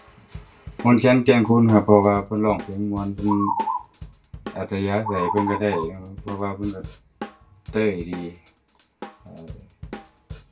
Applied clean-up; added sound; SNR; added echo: none; Drum kit; 18 dB; reverberation time 0.2 s.